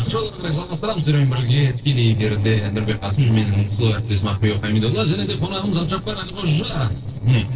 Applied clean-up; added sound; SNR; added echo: neural separator model SepFormer DNS4.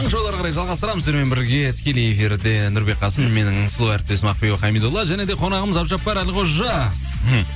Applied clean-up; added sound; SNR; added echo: none; none; none; none.